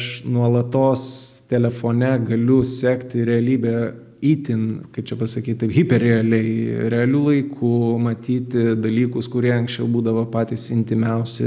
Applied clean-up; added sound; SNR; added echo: none; none; none; none.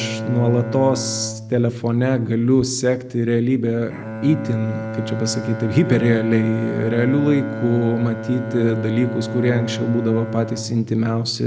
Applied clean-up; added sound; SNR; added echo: none; Bowed string instrument; 9 dB; none.